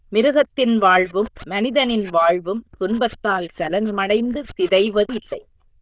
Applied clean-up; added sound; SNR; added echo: neural diffusion model UNIVERSE++.